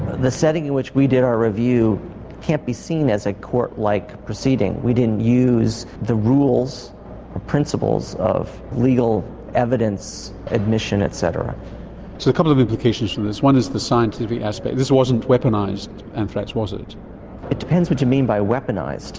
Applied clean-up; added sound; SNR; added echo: none; none; none; none.